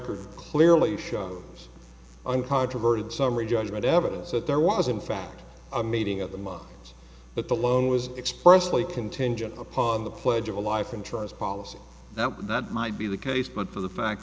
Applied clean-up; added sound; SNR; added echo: none; none; none; none.